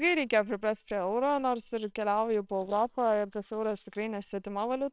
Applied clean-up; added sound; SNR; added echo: neural separator model SepFormer WHAMR!.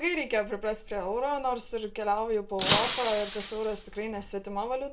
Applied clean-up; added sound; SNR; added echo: none; Shatter; 3 dB; reverberation time 0.2 s.